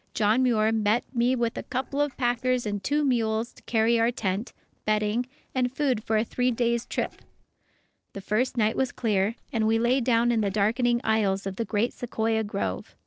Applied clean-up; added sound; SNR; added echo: neural separator model SepFormer DNS4.